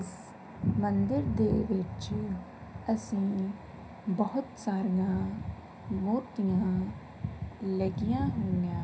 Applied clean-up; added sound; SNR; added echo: none; none; none; reverberation time 0.5 s.